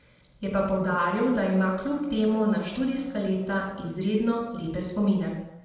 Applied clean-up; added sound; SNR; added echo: none; Wind instrument, woodwind instrument; 18 dB; reverberation time 0.7 s.